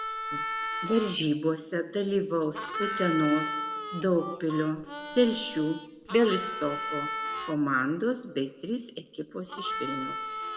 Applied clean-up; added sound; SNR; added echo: none; Harmonica; 7 dB; reverberation time 1.1 s.